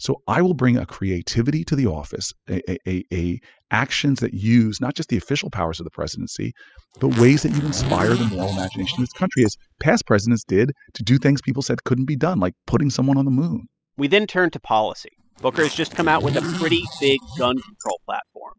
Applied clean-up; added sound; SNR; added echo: classical method spectral subtraction.